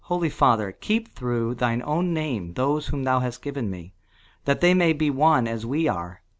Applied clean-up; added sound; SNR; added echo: none; none; none; none.